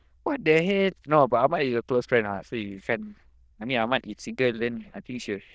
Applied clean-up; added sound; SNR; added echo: neural diffusion model UNIVERSE++.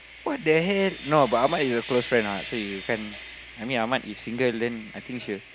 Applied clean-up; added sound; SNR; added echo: none; Sawing; 14 dB; none.